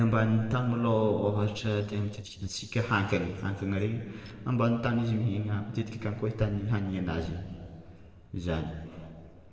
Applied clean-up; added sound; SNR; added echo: neural separator model SepFormer DNS4.